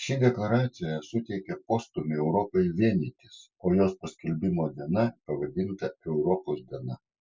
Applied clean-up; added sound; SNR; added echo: none; none; none; none.